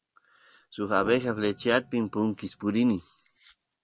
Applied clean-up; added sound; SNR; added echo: none; Piano; 19 dB; none.